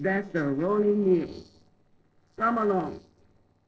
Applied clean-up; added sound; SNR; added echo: neural separator model SepFormer DNS4.